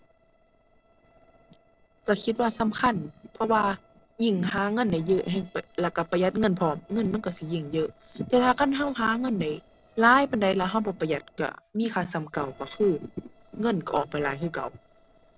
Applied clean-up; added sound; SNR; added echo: neural separator model SepFormer DNS4.